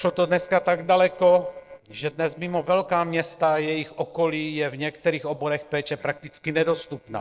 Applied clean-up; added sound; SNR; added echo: neural separator model SepFormer DNS4.